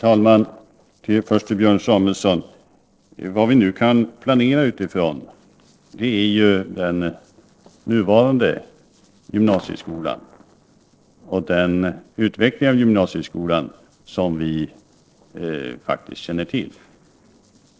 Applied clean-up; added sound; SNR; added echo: neural separator model SepFormer DNS4.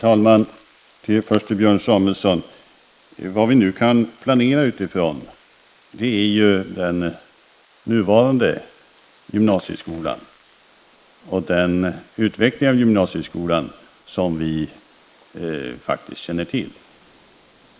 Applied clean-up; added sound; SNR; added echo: neural mask model Resemble Enhance denoiser.